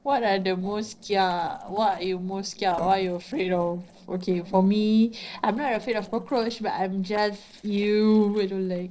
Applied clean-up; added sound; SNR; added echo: neural separator model SepFormer DNS4.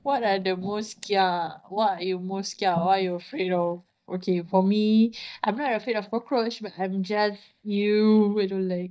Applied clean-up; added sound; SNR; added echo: neural mask model DeepFilterNet 3.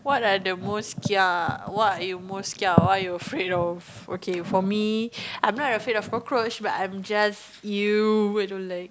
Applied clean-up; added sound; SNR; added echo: none; none; none; none.